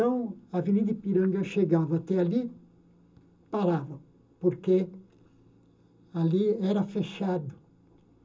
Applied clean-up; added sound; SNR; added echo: none; none; none; reverberation time 0.2 s.